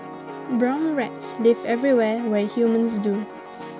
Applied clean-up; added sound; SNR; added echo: none; Piano; 13 dB; none.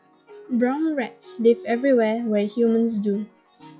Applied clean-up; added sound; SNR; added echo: classical method log-MMSE.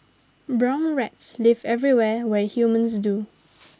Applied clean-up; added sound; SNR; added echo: none; none; none; none.